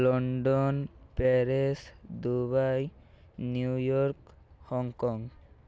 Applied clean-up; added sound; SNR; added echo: none; none; none; none.